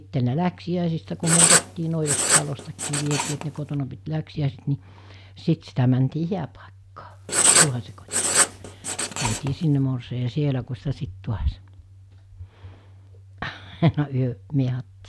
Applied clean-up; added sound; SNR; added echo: none; Writing; -4 dB; none.